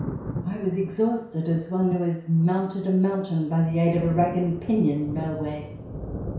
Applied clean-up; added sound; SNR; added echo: none; Thunder; 12 dB; reverberation time 0.6 s.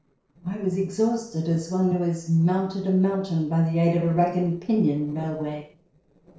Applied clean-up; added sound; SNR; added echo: neural separator model SepFormer DNS4.